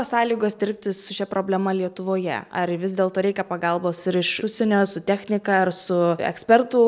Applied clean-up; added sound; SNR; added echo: none; none; none; none.